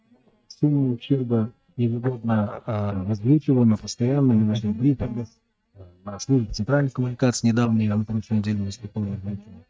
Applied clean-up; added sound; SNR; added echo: neural mask model DeepFilterNet 3.